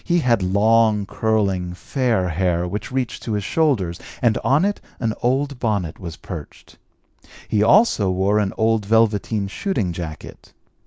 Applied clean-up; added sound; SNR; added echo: none; none; none; none.